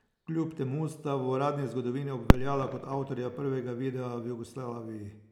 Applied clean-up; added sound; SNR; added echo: none; Fireworks; -3 dB; none.